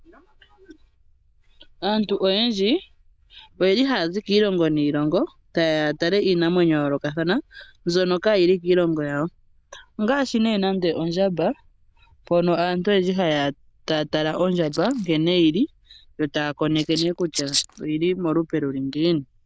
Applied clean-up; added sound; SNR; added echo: neural diffusion model UNIVERSE++.